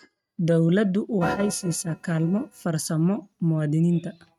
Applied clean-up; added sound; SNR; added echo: neural mask model RNNoise.